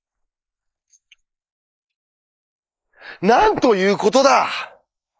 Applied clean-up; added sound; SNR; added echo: neural mask model Resemble Enhance denoiser.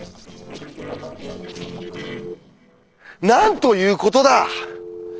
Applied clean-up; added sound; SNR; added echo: neural separator model SepFormer DNS4.